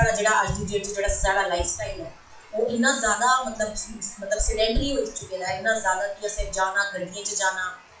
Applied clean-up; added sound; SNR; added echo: classical method WPE with log-MMSE.